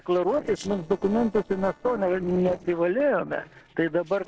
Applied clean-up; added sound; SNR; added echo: neural separator model SepFormer DNS4.